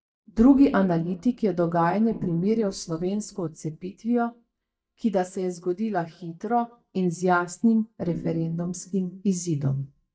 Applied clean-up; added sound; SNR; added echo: neural mask model DeepFilterNet 3.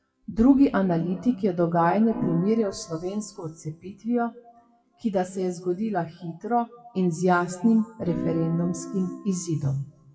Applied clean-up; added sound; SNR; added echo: classical method WPE with log-MMSE.